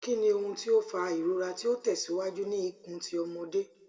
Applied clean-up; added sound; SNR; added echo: none; none; none; reverberation time 1.6 s.